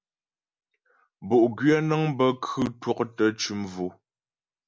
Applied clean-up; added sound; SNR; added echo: none; none; none; none.